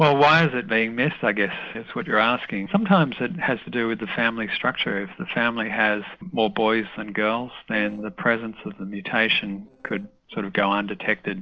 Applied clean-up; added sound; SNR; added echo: neural separator model SepFormer DNS4.